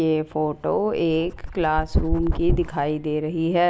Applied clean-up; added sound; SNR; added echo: none; Dog; 4 dB; none.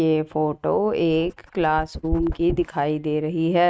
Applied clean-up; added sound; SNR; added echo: neural mask model RNNoise.